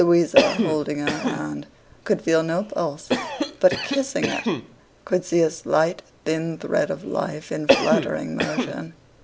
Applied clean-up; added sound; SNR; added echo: none; Cough; 3 dB; none.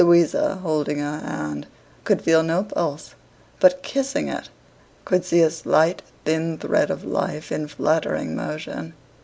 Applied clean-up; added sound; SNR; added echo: none; none; none; none.